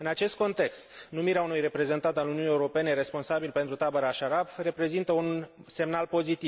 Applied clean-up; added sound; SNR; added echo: none; none; none; none.